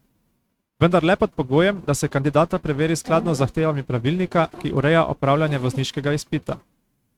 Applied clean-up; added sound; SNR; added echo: neural mask model RNNoise.